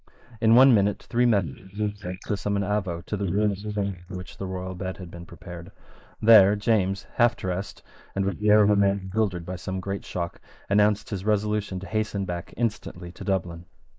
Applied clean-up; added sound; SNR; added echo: neural mask model Resemble Enhance denoiser.